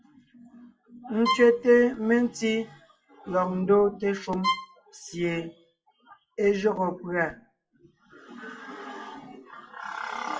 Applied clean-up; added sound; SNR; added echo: classical method WPE with log-MMSE.